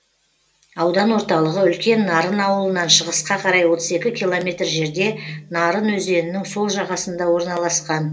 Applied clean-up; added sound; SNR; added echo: none; none; none; reverberation time 0.2 s.